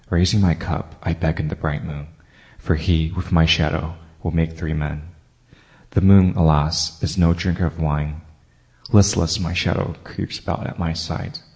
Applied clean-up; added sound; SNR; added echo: none; none; none; none.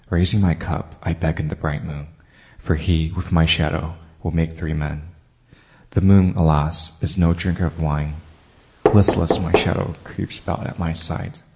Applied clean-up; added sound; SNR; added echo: none; Knock; 5 dB; none.